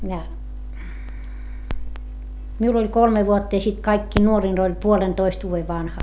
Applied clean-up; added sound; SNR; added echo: none; Crackle; 12 dB; none.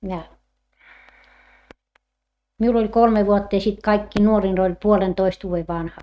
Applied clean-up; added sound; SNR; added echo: neural mask model RNNoise.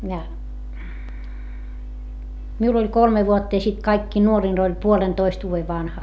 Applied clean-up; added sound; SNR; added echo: none; none; none; none.